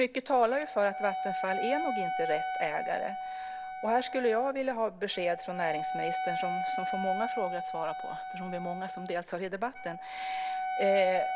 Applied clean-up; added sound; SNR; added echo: none; Wind instrument, woodwind instrument; 3 dB; none.